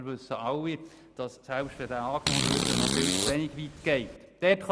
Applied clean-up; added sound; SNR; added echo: none; Fart; -1 dB; none.